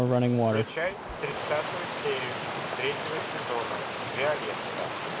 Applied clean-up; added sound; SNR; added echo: none; Stream; -4 dB; none.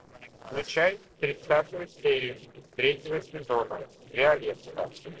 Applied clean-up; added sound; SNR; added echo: neural separator model SepFormer DNS4.